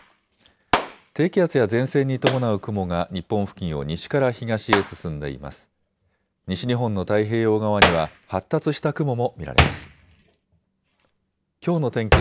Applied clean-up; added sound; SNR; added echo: none; Hands; 4 dB; none.